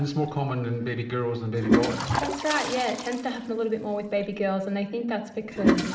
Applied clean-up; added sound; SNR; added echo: none; Toilet flush; 2 dB; reverberation time 1.7 s.